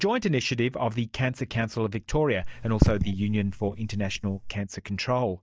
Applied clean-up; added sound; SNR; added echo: neural mask model DeepFilterNet 3.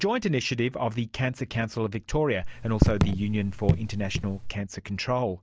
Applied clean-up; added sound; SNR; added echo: none; Raindrop / Drip; -1 dB; none.